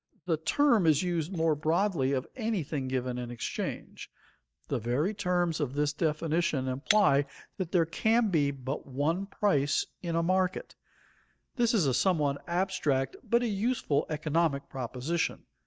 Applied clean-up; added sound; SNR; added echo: neural mask model DeepFilterNet 3.